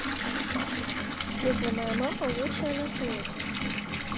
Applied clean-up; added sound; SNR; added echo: none; Bathtub (filling or washing) / Water tap, faucet; -3 dB; none.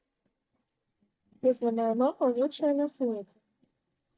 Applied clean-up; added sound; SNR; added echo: neural mask model DeepFilterNet 3.